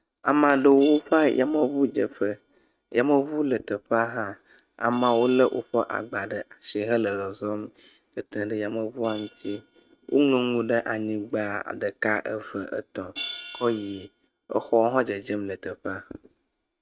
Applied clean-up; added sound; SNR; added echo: neural mask model RNNoise.